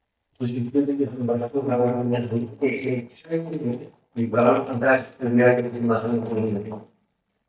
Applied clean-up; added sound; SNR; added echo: neural mask model DeepFilterNet 3.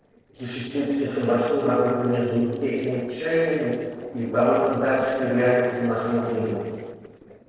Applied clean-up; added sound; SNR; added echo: neural separator model SepFormer DNS4.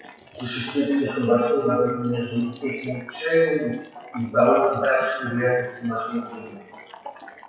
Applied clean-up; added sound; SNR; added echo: classical method WPE with log-MMSE.